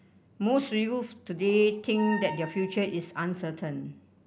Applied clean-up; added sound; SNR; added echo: none; Squeak; 13 dB; none.